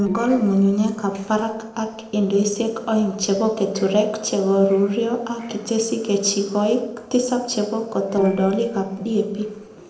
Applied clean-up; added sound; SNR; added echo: neural separator model SepFormer DNS4.